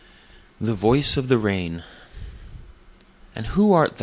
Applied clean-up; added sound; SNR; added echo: none; none; none; none.